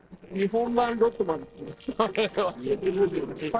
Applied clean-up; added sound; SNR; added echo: neural separator model SepFormer DNS4.